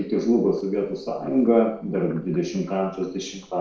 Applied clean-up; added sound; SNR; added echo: neural separator model SepFormer DNS4.